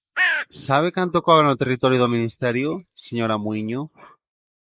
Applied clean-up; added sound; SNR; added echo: neural mask model Resemble Enhance denoiser.